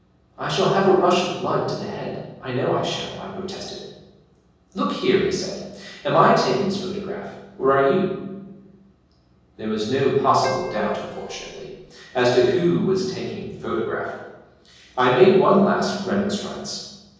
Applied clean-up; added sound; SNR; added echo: none; Keyboard (musical); 11 dB; reverberation time 1.3 s.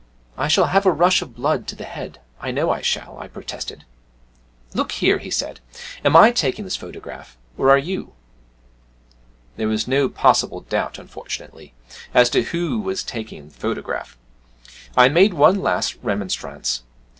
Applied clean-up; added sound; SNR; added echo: none; none; none; none.